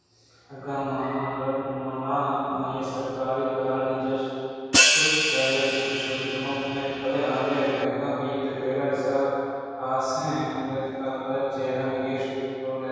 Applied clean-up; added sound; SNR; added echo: none; Hi-hat; -3 dB; reverberation time 2.2 s.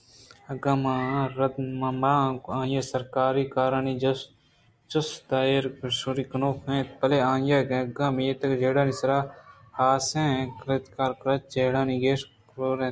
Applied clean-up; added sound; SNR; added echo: none; none; none; none.